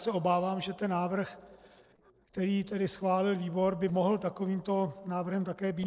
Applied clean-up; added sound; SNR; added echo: neural separator model SepFormer DNS4.